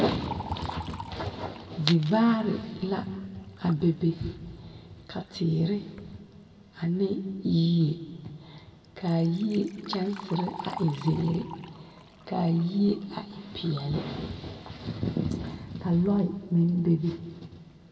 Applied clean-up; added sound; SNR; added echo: none; Liquid; 18 dB; reverberation time 1.6 s.